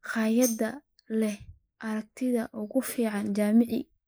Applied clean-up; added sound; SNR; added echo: neural mask model Resemble Enhance denoiser.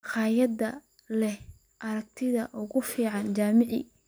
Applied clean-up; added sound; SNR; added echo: none; none; none; none.